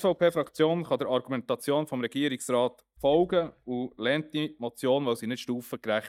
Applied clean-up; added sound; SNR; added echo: neural mask model DeepFilterNet 3.